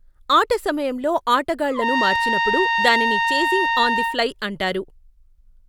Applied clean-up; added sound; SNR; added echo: none; Trumpet; -1 dB; none.